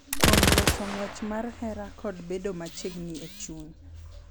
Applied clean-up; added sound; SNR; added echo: none; Gunshot, gunfire; -5 dB; none.